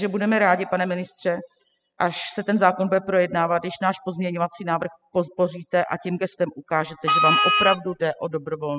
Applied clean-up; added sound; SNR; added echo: classical method spectral subtraction.